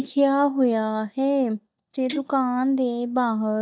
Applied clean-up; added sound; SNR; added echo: neural mask model DeepFilterNet 3.